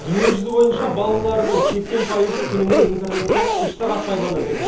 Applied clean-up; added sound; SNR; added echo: none; Zipper (clothing); 3 dB; reverberation time 0.8 s.